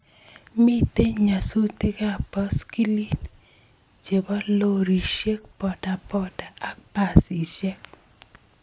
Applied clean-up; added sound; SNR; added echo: none; none; none; none.